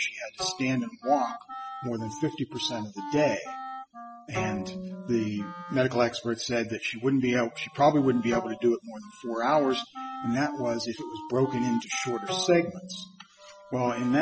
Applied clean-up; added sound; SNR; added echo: classical method spectral subtraction.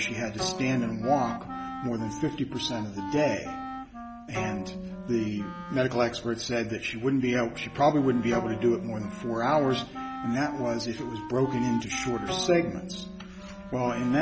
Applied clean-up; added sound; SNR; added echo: none; Bowed string instrument + Wind instrument, woodwind instrument; 9 dB; none.